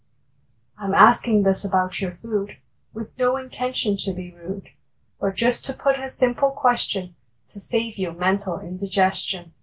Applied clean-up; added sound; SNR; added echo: none; none; none; none.